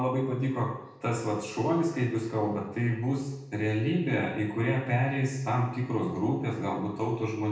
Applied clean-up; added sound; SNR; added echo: none; none; none; reverberation time 0.8 s.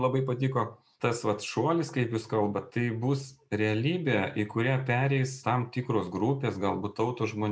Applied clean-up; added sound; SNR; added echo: none; none; none; none.